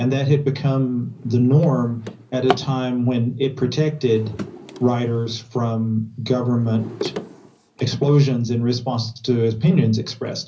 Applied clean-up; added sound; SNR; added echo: none; Drawer open or close; 15 dB; reverberation time 0.5 s.